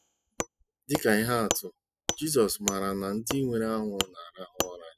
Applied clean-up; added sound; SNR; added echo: classical method spectral subtraction.